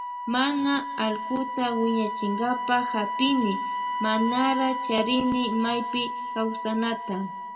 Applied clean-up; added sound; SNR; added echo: none; Wind instrument, woodwind instrument; 5 dB; reverberation time 1.2 s.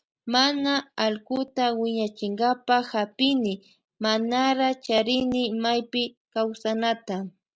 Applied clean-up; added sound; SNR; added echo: none; none; none; none.